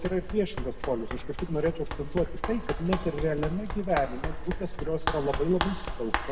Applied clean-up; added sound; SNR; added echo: none; Run; 3 dB; reverberation time 0.9 s.